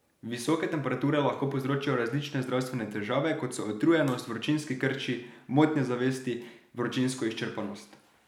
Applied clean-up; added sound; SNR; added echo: none; none; none; none.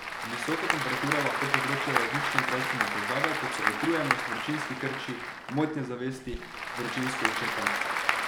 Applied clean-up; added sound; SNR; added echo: none; Applause / Crowd; -3 dB; none.